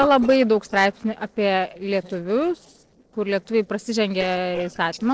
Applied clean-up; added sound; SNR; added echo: neural separator model SepFormer DNS4.